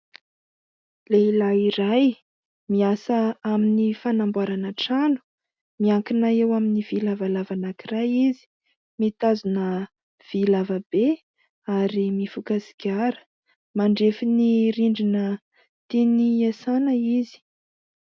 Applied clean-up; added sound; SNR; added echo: none; none; none; none.